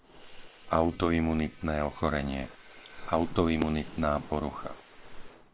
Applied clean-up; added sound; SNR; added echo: neural separator model SepFormer WHAM!.